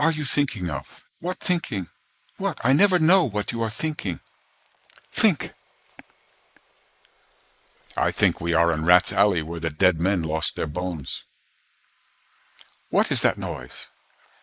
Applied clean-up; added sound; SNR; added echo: neural mask model Resemble Enhance denoiser.